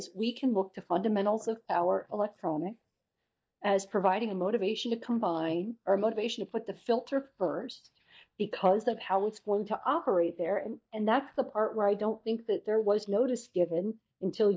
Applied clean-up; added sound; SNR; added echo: neural mask model DeepFilterNet 3.